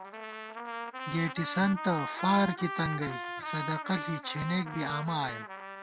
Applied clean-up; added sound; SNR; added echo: none; Trumpet; 7 dB; none.